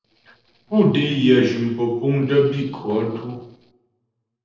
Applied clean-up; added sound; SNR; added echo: neural separator model SepFormer DNS4.